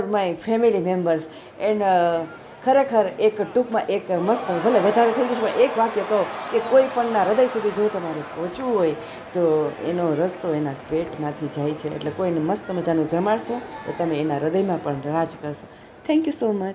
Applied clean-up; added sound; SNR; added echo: none; Crowd / Cheering; 13 dB; none.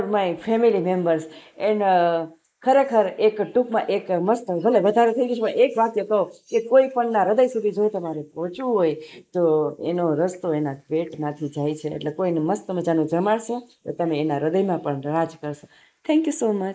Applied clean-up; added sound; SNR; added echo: neural mask model Resemble Enhance denoiser.